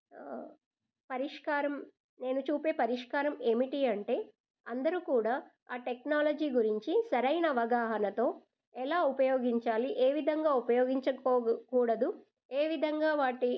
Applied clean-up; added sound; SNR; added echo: none; none; none; none.